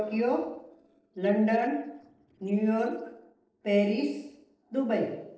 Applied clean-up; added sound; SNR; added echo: neural separator model SepFormer DNS4.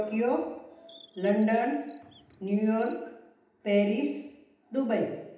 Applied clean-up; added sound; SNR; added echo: none; Bird; 18 dB; reverberation time 0.8 s.